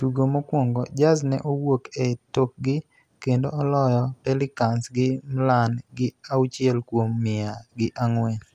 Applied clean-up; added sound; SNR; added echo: none; none; none; none.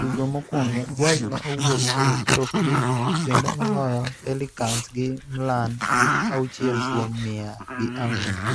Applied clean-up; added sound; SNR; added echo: neural mask model Resemble Enhance denoiser.